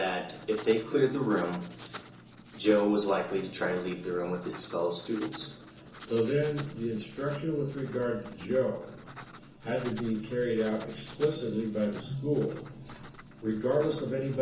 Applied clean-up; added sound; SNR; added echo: none; Writing; 19 dB; reverberation time 0.7 s.